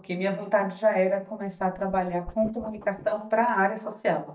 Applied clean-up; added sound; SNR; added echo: neural mask model DeepFilterNet 3.